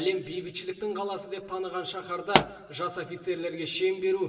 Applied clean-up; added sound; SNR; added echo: none; Explosion; -1 dB; reverberation time 1.3 s.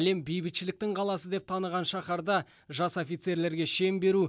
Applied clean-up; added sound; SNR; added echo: none; none; none; none.